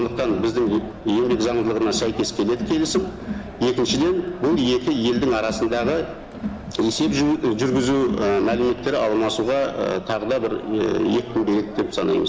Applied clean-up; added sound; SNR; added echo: none; Crowd; 11 dB; none.